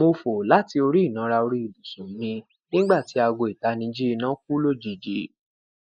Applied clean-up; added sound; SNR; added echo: neural mask model Resemble Enhance denoiser.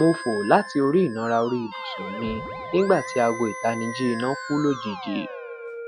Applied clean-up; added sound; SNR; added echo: none; Wind instrument, woodwind instrument + Musical instrument; 11 dB; none.